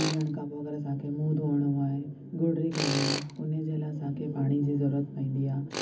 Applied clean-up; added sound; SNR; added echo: none; Tools; 10 dB; reverberation time 0.3 s.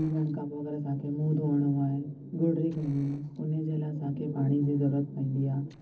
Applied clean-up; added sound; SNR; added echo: neural separator model SepFormer DNS4.